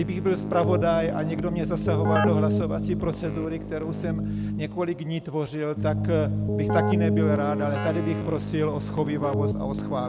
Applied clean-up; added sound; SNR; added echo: none; Keyboard (musical); -1 dB; none.